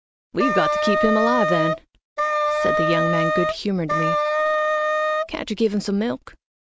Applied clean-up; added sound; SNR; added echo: none; Wind instrument, woodwind instrument; -4 dB; none.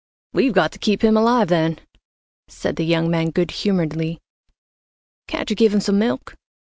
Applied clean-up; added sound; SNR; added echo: none; none; none; none.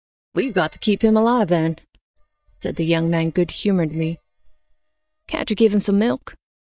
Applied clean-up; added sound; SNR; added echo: neural mask model DeepFilterNet 3.